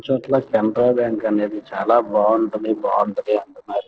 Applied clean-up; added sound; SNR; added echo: neural separator model SepFormer DNS4.